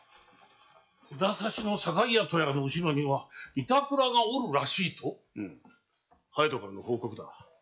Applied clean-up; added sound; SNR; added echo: classical method log-MMSE.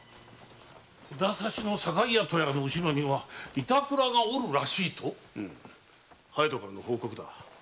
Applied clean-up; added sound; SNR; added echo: none; Bird; 16 dB; none.